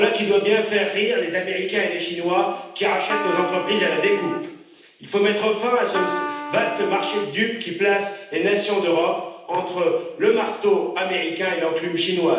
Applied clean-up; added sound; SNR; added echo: none; Trumpet; 8 dB; reverberation time 0.9 s.